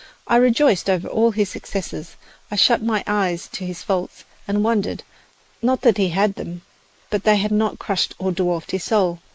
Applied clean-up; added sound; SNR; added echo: neural mask model Resemble Enhance denoiser.